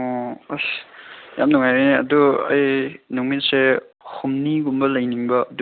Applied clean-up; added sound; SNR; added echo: none; none; none; none.